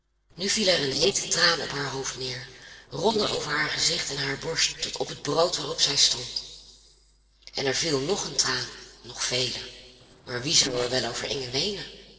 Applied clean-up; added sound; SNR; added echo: neural separator model SepFormer DNS4.